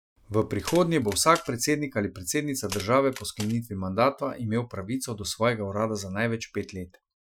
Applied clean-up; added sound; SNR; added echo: classical method Wiener filter.